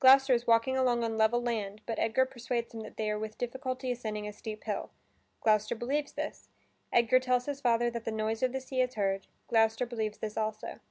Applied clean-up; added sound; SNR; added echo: none; none; none; none.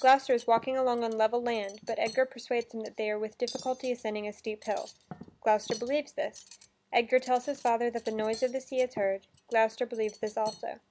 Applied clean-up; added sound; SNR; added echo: none; Cutlery, silverware; 20 dB; none.